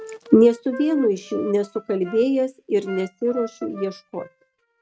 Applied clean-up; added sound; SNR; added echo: neural mask model RNNoise.